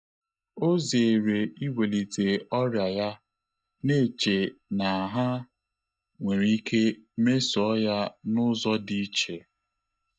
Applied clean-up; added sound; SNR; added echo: neural mask model DeepFilterNet 3.